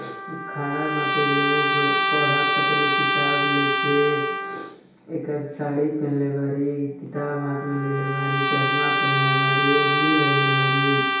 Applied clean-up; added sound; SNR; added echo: none; Trumpet; -2 dB; reverberation time 2.2 s.